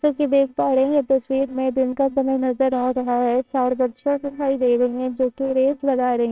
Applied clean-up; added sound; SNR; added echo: neural separator model SepFormer WHAMR!.